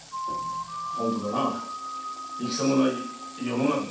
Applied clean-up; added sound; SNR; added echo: none; Water tap, faucet / Water; 20 dB; reverberation time 0.6 s.